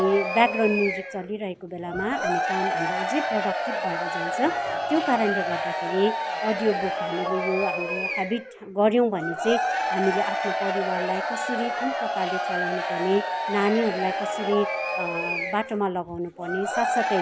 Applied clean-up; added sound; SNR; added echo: none; Crowd / Cheering; 1 dB; none.